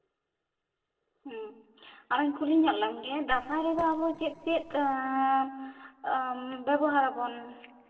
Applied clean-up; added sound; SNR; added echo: neural separator model SepFormer DNS4.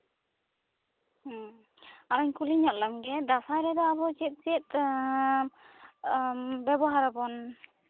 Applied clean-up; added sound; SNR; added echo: none; none; none; none.